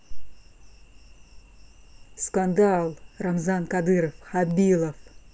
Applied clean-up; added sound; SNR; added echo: none; none; none; none.